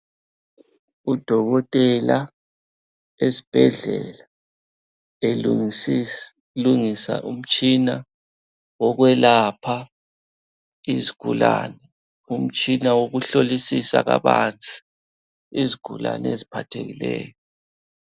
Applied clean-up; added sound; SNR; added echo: none; none; none; none.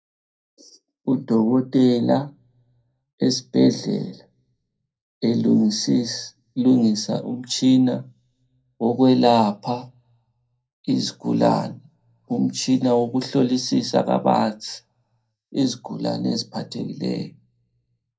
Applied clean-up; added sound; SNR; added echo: none; none; none; reverberation time 0.2 s.